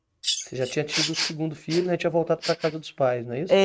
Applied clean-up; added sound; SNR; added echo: neural mask model RNNoise.